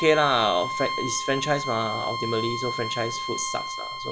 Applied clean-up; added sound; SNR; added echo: none; Bowed string instrument; 5 dB; none.